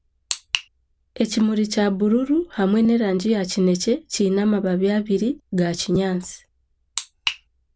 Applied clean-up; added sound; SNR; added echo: none; none; none; none.